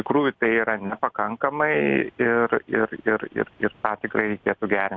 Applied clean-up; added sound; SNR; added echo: none; none; none; none.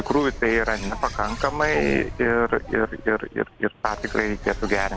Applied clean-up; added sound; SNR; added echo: none; Bird; 10 dB; none.